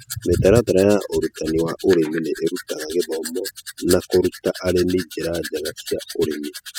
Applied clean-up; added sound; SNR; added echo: classical method spectral subtraction.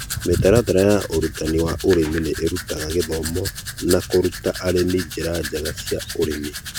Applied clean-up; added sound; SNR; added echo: none; Domestic sounds, home sounds; 11 dB; none.